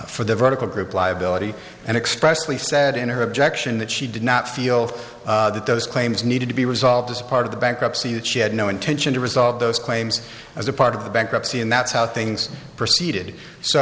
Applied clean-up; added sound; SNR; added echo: none; none; none; none.